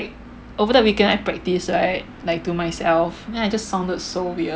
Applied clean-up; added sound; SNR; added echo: none; none; none; none.